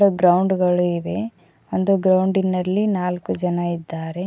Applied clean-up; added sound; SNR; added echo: none; none; none; none.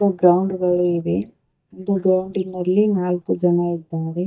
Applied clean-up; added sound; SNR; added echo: neural mask model DeepFilterNet 3.